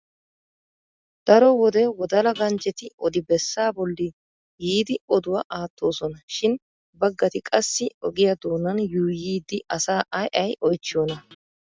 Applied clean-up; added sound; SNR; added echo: none; Guitar; 19 dB; none.